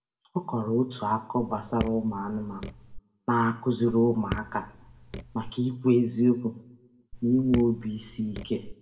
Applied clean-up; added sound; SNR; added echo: none; Raindrop / Drip; 11 dB; reverberation time 0.6 s.